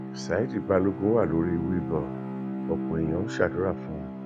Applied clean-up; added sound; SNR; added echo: none; Bowed string instrument; 5 dB; none.